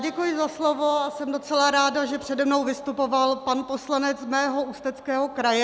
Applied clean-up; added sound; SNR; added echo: none; none; none; none.